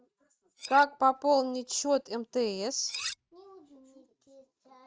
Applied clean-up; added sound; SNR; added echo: neural mask model RNNoise.